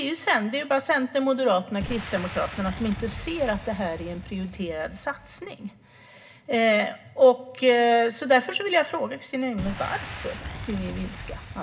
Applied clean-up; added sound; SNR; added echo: none; Boom; 14 dB; reverberation time 0.2 s.